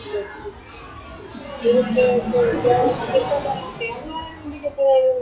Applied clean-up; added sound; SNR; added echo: classical method WPE with log-MMSE.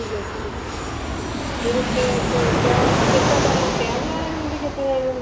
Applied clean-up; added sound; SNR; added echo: none; Fixed-wing aircraft, airplane; -4 dB; reverberation time 0.6 s.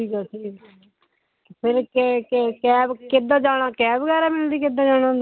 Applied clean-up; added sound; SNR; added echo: none; none; none; none.